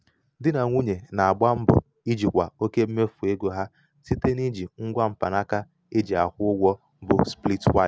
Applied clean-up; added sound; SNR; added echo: none; none; none; none.